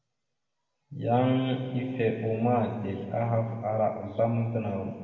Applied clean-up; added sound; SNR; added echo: none; none; none; reverberation time 2.4 s.